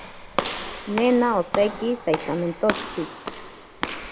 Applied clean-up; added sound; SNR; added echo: none; Walk, footsteps / Slam; 7 dB; none.